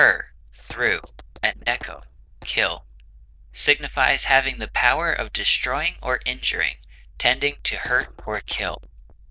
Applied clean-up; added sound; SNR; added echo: neural diffusion model UNIVERSE++.